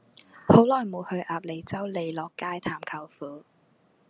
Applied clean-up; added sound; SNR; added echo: none; none; none; none.